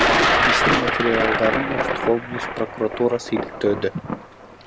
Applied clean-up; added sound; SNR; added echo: none; Thunder; -3 dB; none.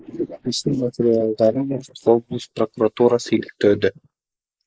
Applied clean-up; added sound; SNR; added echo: neural mask model Resemble Enhance denoiser.